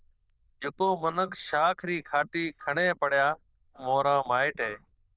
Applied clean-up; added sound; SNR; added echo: neural diffusion model UNIVERSE++.